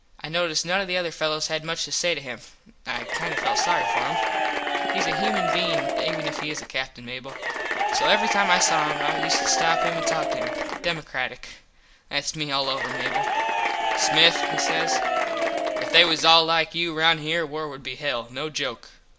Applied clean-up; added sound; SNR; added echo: none; Applause / Crowd / Cheering; -1 dB; reverberation time 0.4 s.